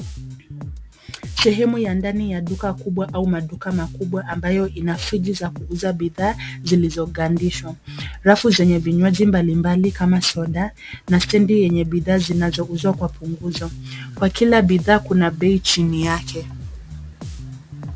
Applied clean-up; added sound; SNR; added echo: none; Bass guitar; 14 dB; none.